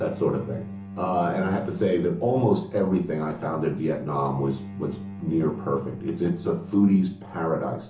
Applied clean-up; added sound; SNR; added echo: none; Bowed string instrument; 14 dB; reverberation time 0.8 s.